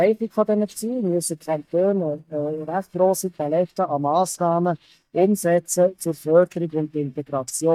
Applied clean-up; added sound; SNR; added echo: neural mask model DeepFilterNet 3.